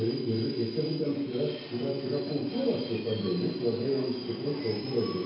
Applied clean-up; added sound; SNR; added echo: none; Subway, metro, underground; 12 dB; reverberation time 0.9 s.